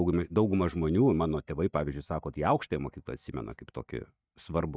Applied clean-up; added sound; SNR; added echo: neural mask model DeepFilterNet 3.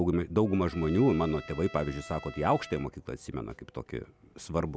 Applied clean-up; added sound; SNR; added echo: none; Trumpet; 19 dB; none.